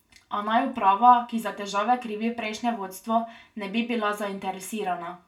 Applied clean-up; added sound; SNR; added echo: none; none; none; reverberation time 0.2 s.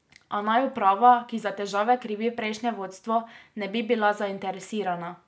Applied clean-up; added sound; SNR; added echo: none; none; none; none.